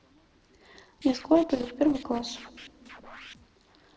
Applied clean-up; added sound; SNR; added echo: neural separator model SepFormer DNS4.